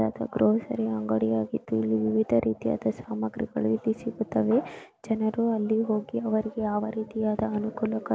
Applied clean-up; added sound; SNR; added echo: none; none; none; none.